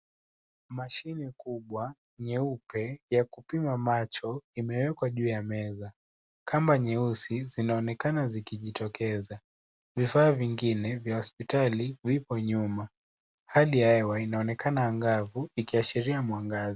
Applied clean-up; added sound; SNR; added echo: none; none; none; none.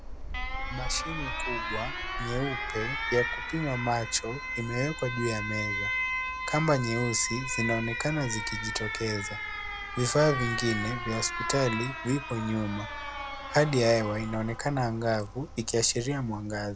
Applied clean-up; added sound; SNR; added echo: none; Alarm; 5 dB; none.